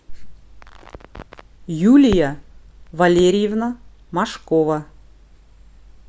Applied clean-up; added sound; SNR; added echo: none; Crackle; 15 dB; none.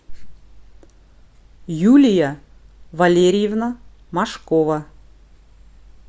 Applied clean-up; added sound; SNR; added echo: none; none; none; none.